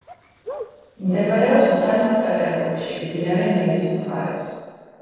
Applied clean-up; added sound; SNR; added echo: neural separator model SepFormer DNS4.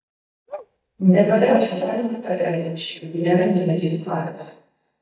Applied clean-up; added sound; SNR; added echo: neural mask model DeepFilterNet 3.